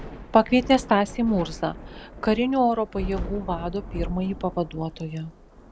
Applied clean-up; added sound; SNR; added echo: none; Thunder / Rain; 11 dB; none.